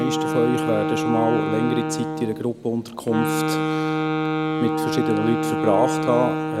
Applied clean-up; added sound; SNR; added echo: none; Wind instrument, woodwind instrument; -1 dB; none.